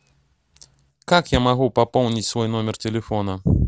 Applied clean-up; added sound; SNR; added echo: none; none; none; none.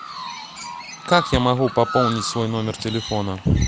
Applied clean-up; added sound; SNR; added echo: none; Chirp, tweet; 9 dB; none.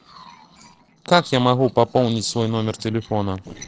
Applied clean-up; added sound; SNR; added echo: neural separator model SepFormer DNS4.